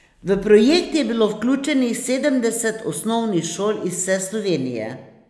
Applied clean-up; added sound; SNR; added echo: none; none; none; none.